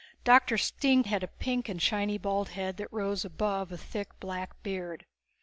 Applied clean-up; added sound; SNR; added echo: none; none; none; none.